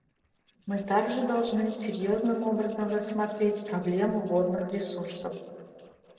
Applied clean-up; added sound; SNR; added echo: neural separator model SepFormer DNS4.